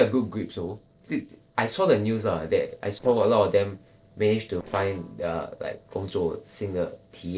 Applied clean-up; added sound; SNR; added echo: neural separator model SepFormer DNS4.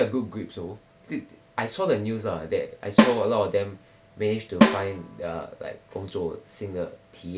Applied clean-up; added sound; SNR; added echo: none; Snare drum; -4 dB; none.